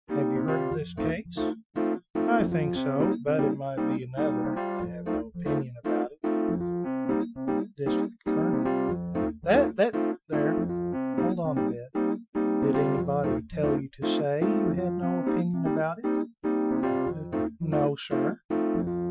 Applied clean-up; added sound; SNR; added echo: classical method Wiener filter.